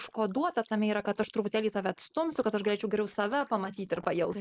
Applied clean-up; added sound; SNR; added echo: neural mask model Resemble Enhance denoiser.